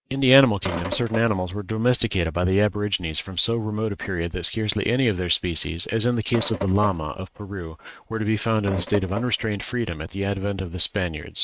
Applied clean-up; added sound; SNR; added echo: neural mask model RNNoise.